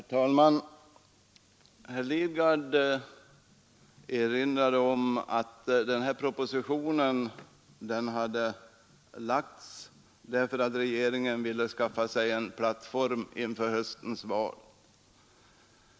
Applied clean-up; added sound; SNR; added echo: none; none; none; none.